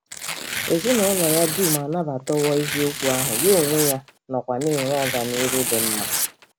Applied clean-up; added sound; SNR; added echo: none; Tearing; 3 dB; none.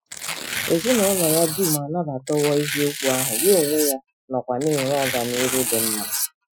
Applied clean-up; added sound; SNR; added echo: classical method Wiener filter.